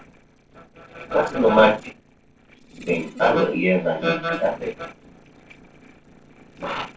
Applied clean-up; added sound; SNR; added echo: neural separator model SepFormer DNS4.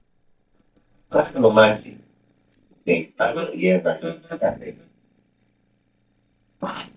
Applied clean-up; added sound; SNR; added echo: neural mask model DeepFilterNet 3.